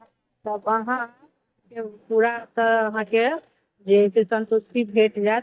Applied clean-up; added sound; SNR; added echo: neural mask model DeepFilterNet 3.